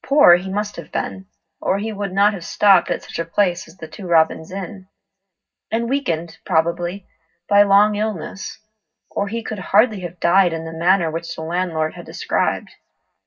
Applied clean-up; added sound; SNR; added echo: none; none; none; reverberation time 0.4 s.